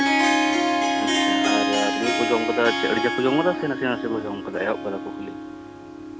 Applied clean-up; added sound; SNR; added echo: none; Harp; -3 dB; none.